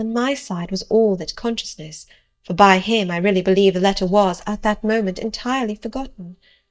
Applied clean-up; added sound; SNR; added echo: neural mask model DeepFilterNet 3.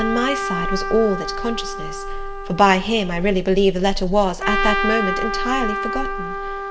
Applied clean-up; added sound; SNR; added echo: none; Trumpet; 5 dB; reverberation time 0.6 s.